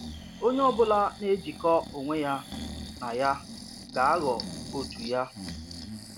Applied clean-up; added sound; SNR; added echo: none; Breathing; 12 dB; none.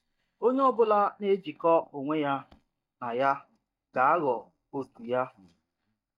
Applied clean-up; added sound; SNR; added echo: neural mask model DeepFilterNet 3.